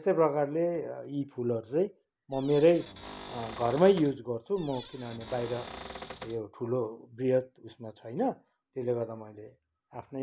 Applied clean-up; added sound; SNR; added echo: none; Cupboard open or close / Door; 14 dB; none.